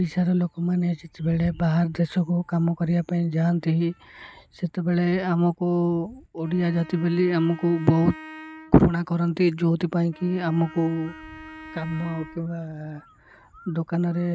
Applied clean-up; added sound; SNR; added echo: none; Wind instrument, woodwind instrument; 19 dB; none.